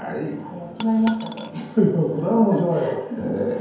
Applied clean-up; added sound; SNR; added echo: none; Coin (dropping); 15 dB; reverberation time 0.9 s.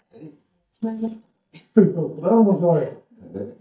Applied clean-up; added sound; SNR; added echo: neural mask model DeepFilterNet 3.